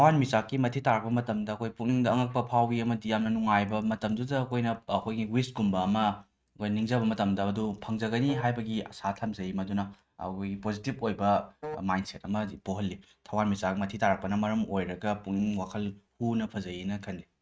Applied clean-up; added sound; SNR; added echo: neural mask model RNNoise.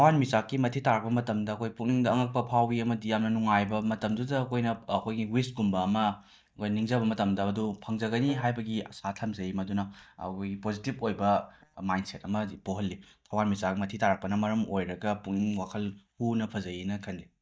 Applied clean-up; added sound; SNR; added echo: neural mask model DeepFilterNet 3.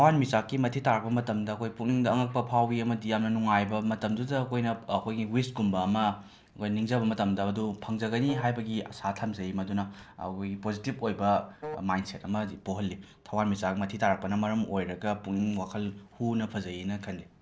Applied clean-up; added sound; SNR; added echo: neural separator model SepFormer DNS4.